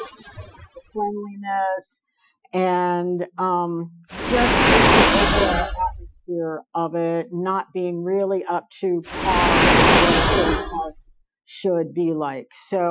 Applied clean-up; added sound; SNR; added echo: classical method Wiener filter.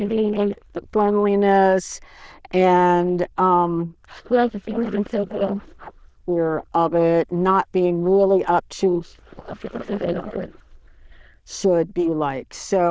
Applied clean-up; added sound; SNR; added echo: neural diffusion model UNIVERSE++.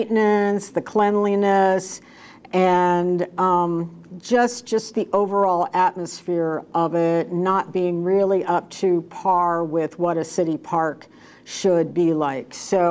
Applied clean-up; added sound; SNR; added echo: none; none; none; none.